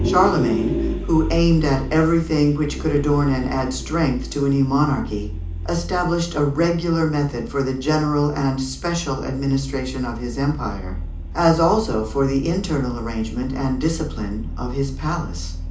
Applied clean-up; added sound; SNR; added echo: none; Vehicle; 7 dB; reverberation time 0.4 s.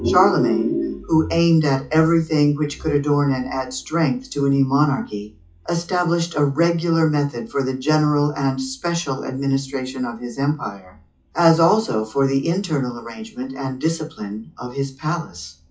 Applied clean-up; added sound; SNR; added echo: classical method WPE with log-MMSE.